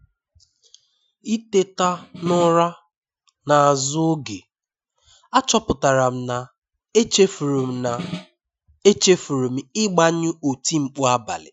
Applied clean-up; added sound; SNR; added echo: classical method Wiener filter.